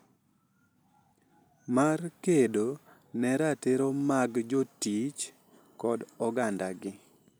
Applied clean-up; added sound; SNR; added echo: none; none; none; none.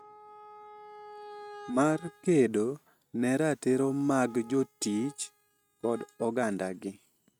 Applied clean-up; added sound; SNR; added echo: neural mask model RNNoise.